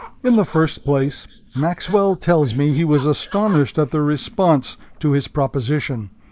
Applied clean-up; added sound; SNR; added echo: neural mask model Resemble Enhance denoiser.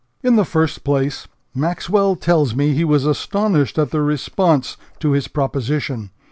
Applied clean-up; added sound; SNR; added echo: none; none; none; none.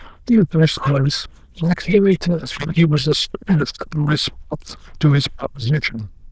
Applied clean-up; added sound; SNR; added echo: neural diffusion model UNIVERSE++.